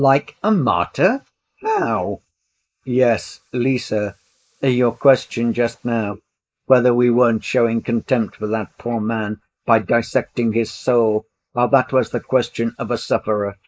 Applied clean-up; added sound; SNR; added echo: neural mask model Resemble Enhance denoiser.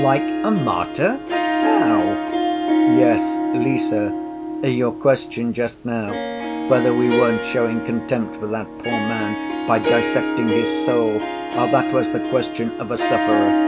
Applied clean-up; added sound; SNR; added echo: none; Harp; -1 dB; none.